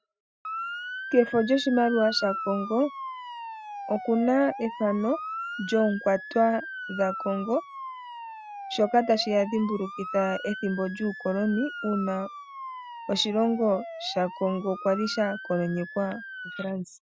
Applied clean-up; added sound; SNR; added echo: classical method Wiener filter.